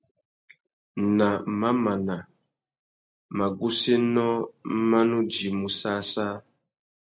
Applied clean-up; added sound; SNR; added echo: none; none; none; none.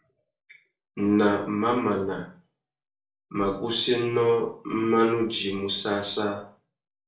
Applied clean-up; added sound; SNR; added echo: none; none; none; reverberation time 0.4 s.